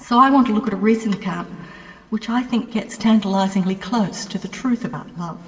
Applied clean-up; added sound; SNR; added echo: none; none; none; reverberation time 1.8 s.